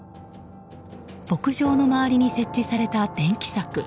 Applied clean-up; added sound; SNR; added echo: none; none; none; none.